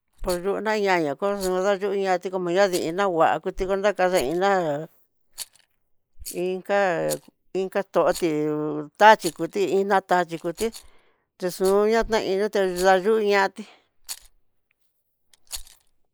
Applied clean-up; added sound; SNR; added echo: neural mask model Resemble Enhance denoiser.